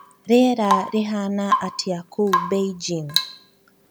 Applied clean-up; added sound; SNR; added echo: none; Drip / Water tap, faucet / Rain; 4 dB; none.